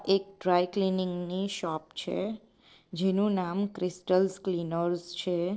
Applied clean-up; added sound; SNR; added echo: neural separator model SepFormer DNS4.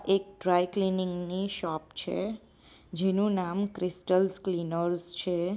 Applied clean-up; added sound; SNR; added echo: none; none; none; none.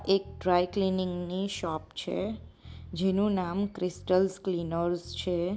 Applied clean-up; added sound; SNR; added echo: none; Bass guitar; 18 dB; none.